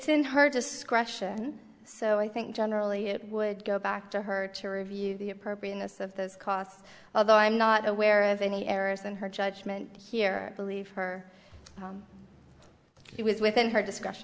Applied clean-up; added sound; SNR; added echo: none; none; none; none.